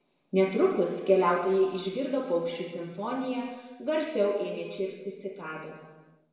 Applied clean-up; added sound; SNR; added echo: none; none; none; reverberation time 1.2 s.